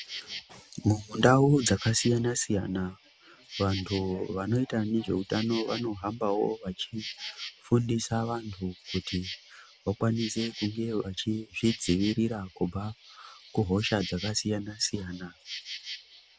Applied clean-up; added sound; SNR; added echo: none; Insect; 15 dB; none.